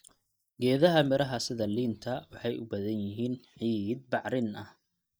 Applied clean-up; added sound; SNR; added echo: neural mask model DeepFilterNet 3.